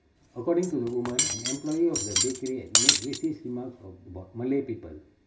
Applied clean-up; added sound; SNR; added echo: none; Cutlery, silverware; -2 dB; reverberation time 0.2 s.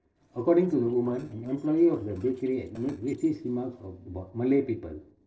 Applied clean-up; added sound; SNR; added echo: neural separator model SepFormer DNS4.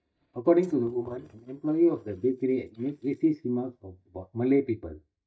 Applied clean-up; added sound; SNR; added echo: neural mask model DeepFilterNet 3.